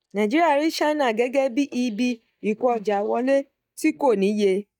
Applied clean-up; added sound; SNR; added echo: neural mask model DeepFilterNet 3.